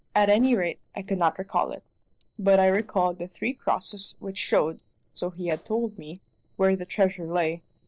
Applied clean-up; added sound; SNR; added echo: neural separator model SepFormer DNS4.